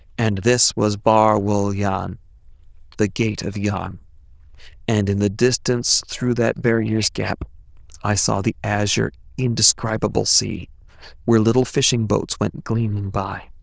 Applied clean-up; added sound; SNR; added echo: neural diffusion model UNIVERSE++.